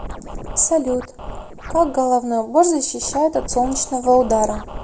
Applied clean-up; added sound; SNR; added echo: none; Scratching (performance technique); 13 dB; none.